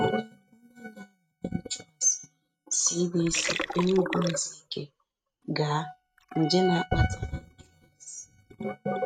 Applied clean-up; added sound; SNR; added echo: neural mask model RNNoise.